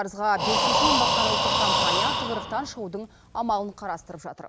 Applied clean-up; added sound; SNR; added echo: none; Breathing; -4 dB; none.